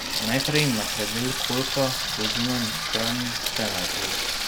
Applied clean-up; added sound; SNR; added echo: none; Sink (filling or washing) / Water tap, faucet; -1 dB; none.